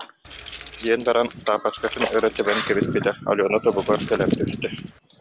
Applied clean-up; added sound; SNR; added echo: none; Keys jangling; 14 dB; none.